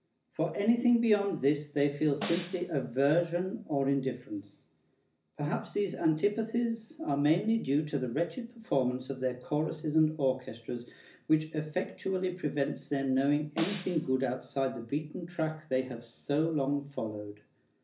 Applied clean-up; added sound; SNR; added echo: none; Snare drum; 11 dB; reverberation time 0.4 s.